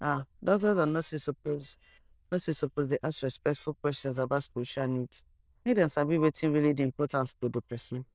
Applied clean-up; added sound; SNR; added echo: neural diffusion model UNIVERSE++.